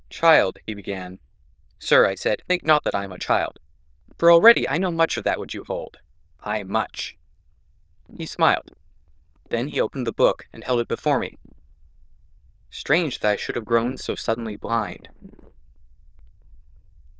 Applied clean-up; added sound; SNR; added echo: neural diffusion model UNIVERSE++.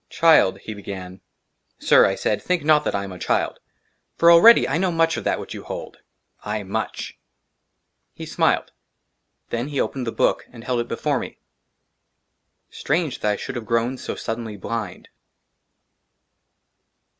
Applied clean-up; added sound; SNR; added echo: none; none; none; none.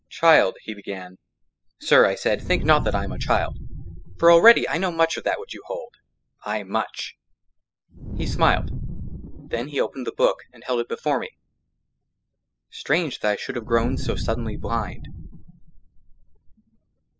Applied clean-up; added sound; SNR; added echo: classical method spectral subtraction.